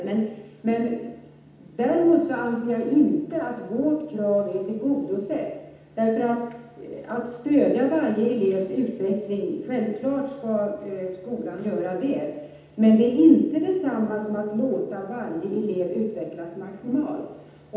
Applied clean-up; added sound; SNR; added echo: none; none; none; reverberation time 0.8 s.